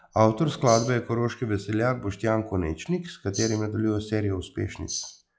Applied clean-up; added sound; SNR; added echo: classical method log-MMSE.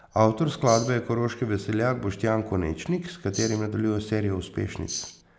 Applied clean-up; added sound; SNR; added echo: none; Tambourine; 9 dB; none.